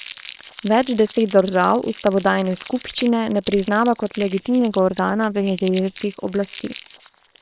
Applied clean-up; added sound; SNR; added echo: neural separator model SepFormer WHAM!.